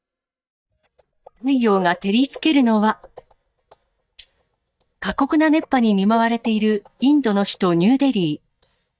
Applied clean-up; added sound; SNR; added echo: neural mask model DeepFilterNet 3.